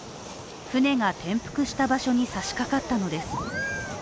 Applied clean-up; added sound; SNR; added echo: none; none; none; none.